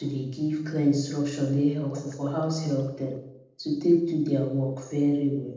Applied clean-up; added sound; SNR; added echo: neural separator model SepFormer DNS4.